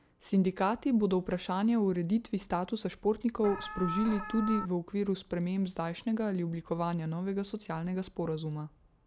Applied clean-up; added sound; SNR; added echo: none; Alarm; 7 dB; none.